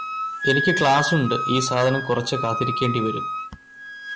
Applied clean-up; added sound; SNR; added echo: none; Wind instrument, woodwind instrument; 4 dB; none.